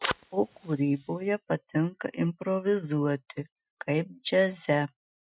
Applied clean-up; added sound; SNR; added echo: classical method Wiener filter.